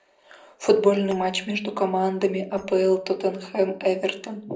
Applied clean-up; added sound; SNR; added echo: neural separator model SepFormer DNS4.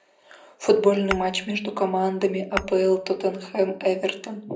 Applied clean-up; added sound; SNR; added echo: none; Tap / Glass; 13 dB; reverberation time 0.4 s.